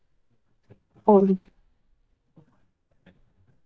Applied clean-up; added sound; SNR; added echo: neural mask model DeepFilterNet 3.